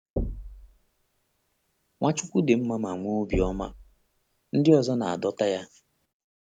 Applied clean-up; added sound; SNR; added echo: none; Knock; 11 dB; none.